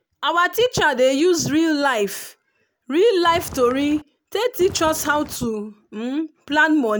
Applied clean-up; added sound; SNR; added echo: none; Walk, footsteps; 16 dB; none.